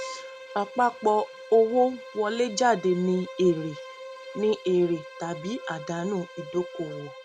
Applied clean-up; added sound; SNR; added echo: none; Bowed string instrument; 15 dB; none.